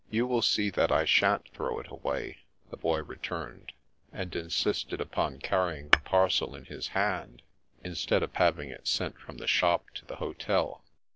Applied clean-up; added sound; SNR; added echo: none; Tap / Hammer; 1 dB; none.